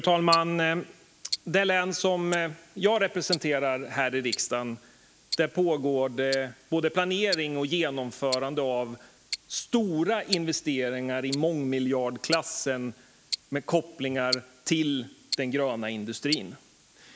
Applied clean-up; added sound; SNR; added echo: neural mask model Resemble Enhance denoiser.